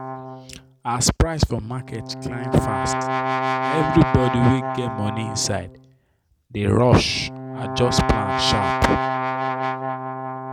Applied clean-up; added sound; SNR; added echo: none; Brass instrument; 4 dB; none.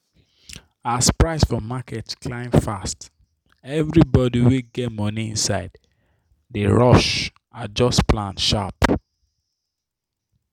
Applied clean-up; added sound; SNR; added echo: none; none; none; none.